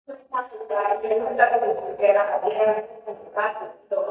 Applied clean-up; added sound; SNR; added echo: neural mask model DeepFilterNet 3.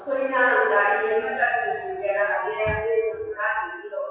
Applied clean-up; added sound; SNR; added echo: classical method WPE with log-MMSE.